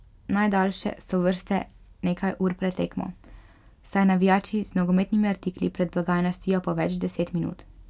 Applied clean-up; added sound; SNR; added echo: none; none; none; none.